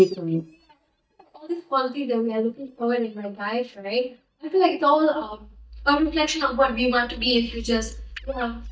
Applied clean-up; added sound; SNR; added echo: neural mask model DeepFilterNet 3.